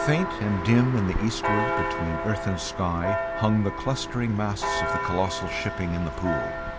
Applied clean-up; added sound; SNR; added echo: none; Church bell; 3 dB; none.